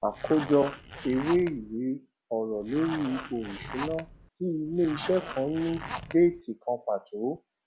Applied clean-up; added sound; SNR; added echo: none; Zipper (clothing); 12 dB; none.